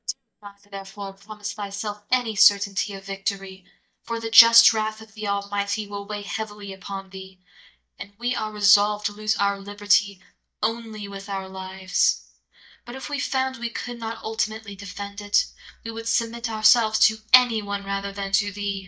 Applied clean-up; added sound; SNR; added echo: neural mask model DeepFilterNet 3.